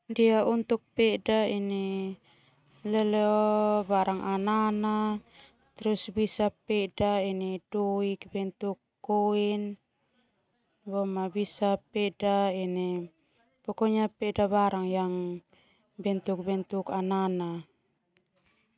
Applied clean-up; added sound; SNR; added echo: none; none; none; none.